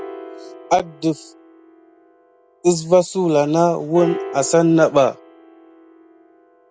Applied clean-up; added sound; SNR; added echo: none; Piano; 15 dB; none.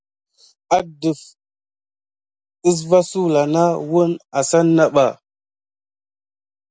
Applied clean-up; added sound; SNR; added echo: none; none; none; none.